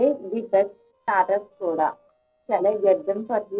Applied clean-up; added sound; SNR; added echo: neural separator model SepFormer DNS4.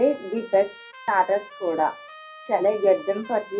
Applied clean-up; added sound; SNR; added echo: none; Trumpet; 19 dB; reverberation time 0.3 s.